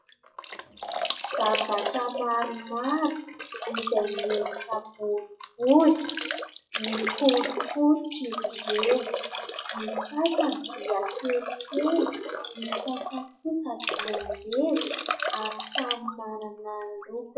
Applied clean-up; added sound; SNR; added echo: classical method WPE with log-MMSE.